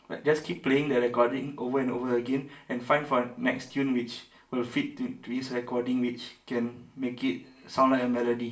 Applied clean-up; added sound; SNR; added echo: none; none; none; reverberation time 0.4 s.